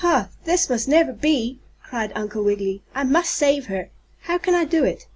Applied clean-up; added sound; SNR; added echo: none; none; none; none.